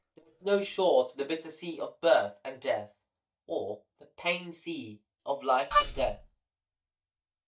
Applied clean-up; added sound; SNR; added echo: neural mask model DeepFilterNet 3.